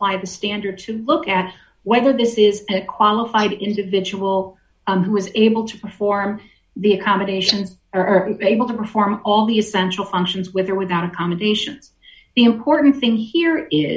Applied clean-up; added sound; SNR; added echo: none; none; none; none.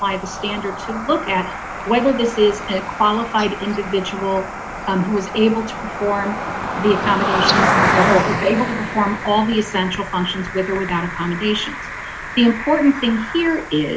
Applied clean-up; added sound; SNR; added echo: none; Cricket; 4 dB; none.